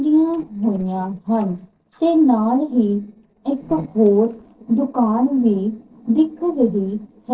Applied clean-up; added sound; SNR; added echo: neural separator model SepFormer DNS4.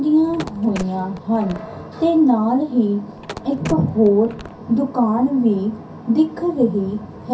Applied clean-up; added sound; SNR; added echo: none; Telephone; 17 dB; reverberation time 0.3 s.